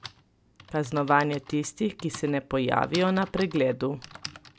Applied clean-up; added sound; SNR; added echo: none; Typing; 17 dB; none.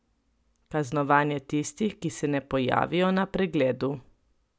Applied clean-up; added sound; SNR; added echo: none; none; none; none.